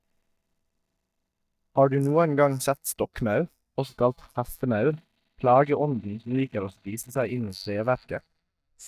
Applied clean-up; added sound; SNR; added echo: neural mask model DeepFilterNet 3.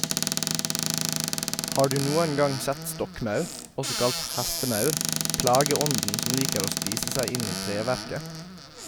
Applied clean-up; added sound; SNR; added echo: none; Squeak / Cupboard open or close; 1 dB; none.